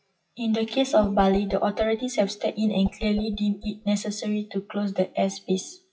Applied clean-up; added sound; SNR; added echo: classical method WPE with log-MMSE.